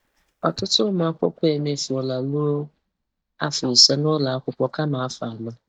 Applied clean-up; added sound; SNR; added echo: neural mask model DeepFilterNet 3.